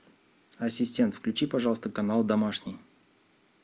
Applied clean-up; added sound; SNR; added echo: none; none; none; none.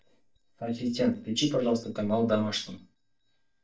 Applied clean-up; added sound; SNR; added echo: neural mask model DeepFilterNet 3.